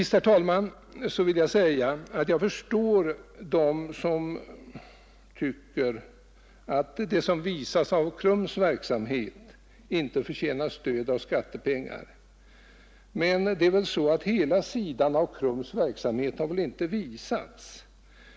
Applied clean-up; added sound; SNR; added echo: none; none; none; none.